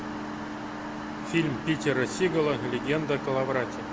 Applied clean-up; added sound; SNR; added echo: none; none; none; none.